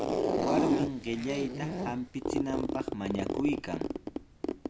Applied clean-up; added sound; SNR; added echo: none; Zipper (clothing); -2 dB; none.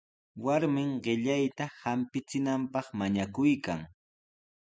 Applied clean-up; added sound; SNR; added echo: none; none; none; none.